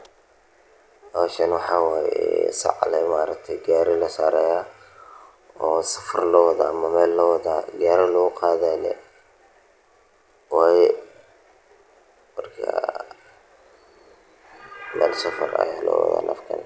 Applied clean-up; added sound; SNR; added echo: none; none; none; none.